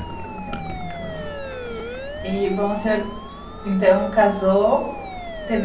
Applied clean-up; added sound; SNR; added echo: none; Siren; 12 dB; reverberation time 0.8 s.